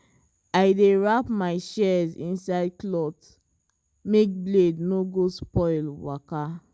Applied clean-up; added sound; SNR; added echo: none; none; none; none.